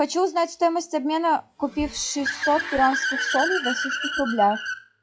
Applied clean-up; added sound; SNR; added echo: classical method log-MMSE.